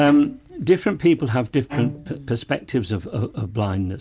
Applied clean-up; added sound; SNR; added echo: none; Bowed string instrument; 13 dB; none.